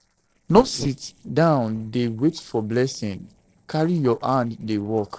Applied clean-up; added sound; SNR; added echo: neural separator model SepFormer DNS4.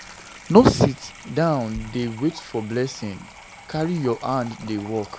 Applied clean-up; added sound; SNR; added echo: none; Sink (filling or washing) / Water tap, faucet; 18 dB; none.